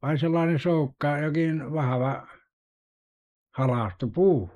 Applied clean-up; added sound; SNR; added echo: neural mask model Resemble Enhance denoiser.